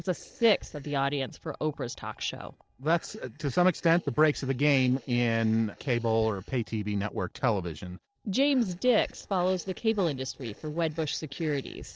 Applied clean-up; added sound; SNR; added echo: neural separator model SepFormer DNS4.